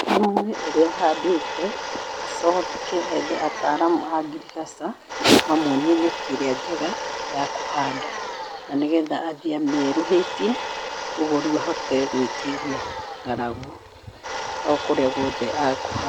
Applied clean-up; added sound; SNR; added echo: none; Domestic sounds, home sounds; 7 dB; none.